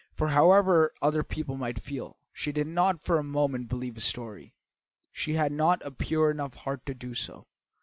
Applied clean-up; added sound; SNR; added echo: none; none; none; none.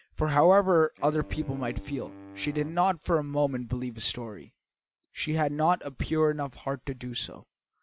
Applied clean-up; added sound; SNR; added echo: none; Wind instrument, woodwind instrument; 18 dB; none.